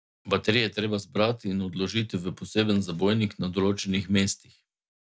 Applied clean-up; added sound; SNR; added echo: none; none; none; none.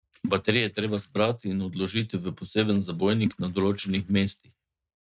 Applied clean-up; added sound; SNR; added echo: neural mask model RNNoise.